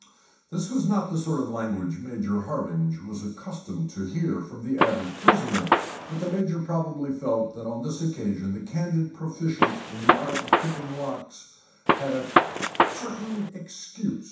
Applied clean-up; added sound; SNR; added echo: none; Gunshot, gunfire; -4 dB; reverberation time 0.7 s.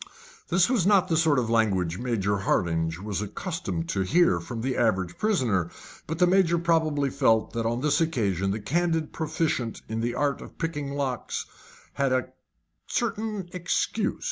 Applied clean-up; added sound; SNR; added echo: none; none; none; none.